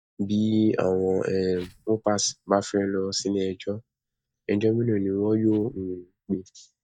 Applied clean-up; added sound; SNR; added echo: neural mask model DeepFilterNet 3.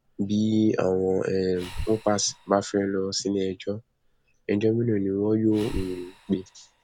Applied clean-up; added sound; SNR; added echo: none; Breathing; 17 dB; none.